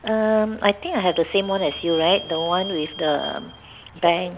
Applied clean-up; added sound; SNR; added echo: none; Squeak / Vehicle; 13 dB; none.